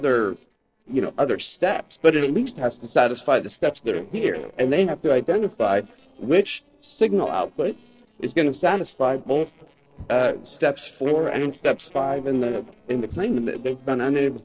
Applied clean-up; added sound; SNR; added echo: neural separator model SepFormer DNS4.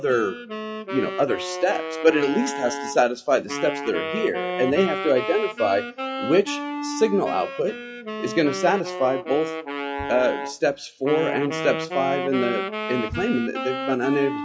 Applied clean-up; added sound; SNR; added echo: classical method log-MMSE.